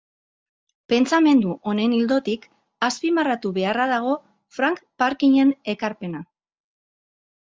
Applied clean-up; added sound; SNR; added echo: none; none; none; none.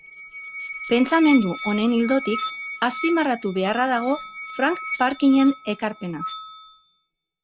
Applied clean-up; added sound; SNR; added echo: none; Musical instrument; 10 dB; none.